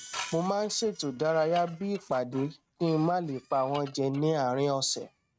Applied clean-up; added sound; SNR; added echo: neural mask model RNNoise.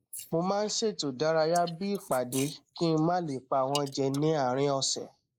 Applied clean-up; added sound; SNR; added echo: neural mask model Resemble Enhance denoiser.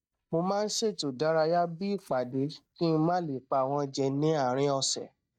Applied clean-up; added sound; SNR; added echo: neural mask model DeepFilterNet 3.